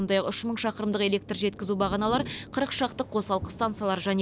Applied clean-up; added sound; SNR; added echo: none; Thunder; 15 dB; none.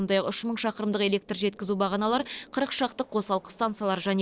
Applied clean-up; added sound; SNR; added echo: neural separator model SepFormer DNS4.